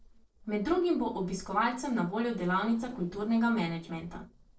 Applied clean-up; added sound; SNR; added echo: neural separator model SepFormer DNS4.